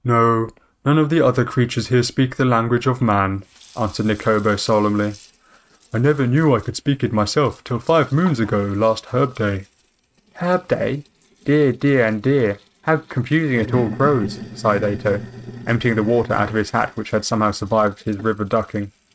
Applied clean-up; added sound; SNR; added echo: neural mask model RNNoise.